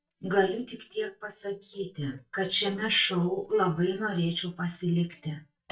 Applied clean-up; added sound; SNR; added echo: neural mask model DeepFilterNet 3.